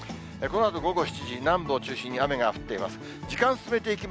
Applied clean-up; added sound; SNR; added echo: none; none; none; none.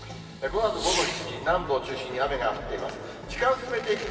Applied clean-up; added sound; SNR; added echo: none; Fireworks; 10 dB; reverberation time 2.6 s.